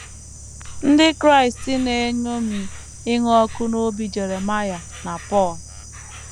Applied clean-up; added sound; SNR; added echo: none; Insect; 14 dB; none.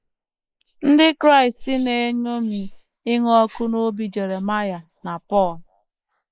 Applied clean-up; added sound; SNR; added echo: neural mask model Resemble Enhance denoiser.